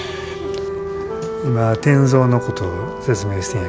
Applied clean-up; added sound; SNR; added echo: none; none; none; none.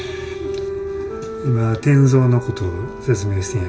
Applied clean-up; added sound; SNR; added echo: none; none; none; reverberation time 0.2 s.